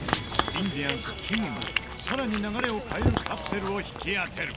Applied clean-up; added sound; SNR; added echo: none; Cat; 0 dB; none.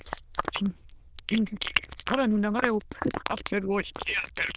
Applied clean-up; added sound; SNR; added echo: neural diffusion model UNIVERSE++.